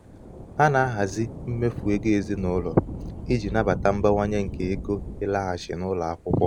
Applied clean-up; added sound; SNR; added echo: none; Thunder / Rain; 10 dB; none.